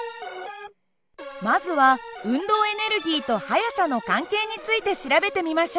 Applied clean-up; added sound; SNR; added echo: none; none; none; none.